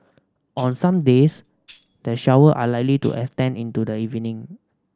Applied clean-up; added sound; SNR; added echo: none; Tambourine; 17 dB; none.